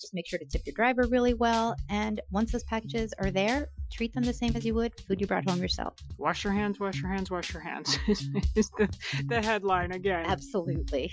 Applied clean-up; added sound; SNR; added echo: classical method Wiener filter.